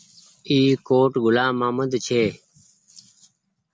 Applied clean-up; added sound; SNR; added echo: none; none; none; none.